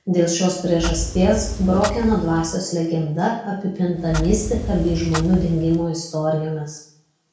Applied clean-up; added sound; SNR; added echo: none; Clock; 6 dB; reverberation time 0.6 s.